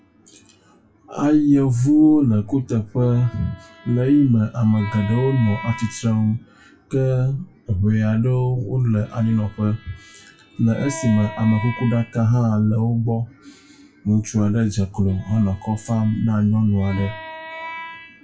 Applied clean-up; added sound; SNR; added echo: classical method WPE with log-MMSE.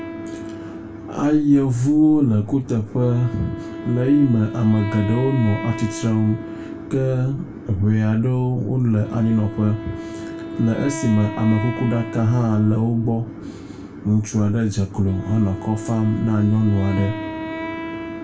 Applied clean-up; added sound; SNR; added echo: none; Wind instrument, woodwind instrument; 13 dB; reverberation time 0.3 s.